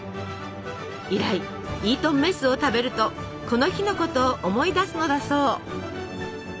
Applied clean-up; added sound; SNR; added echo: none; none; none; none.